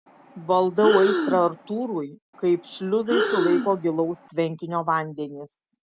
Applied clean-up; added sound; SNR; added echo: none; Breathing; 4 dB; none.